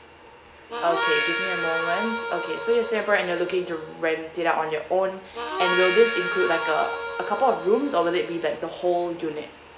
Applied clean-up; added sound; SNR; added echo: none; Harmonica; 4 dB; reverberation time 0.6 s.